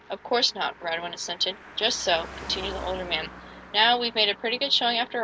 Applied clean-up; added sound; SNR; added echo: none; Car passing by; 16 dB; none.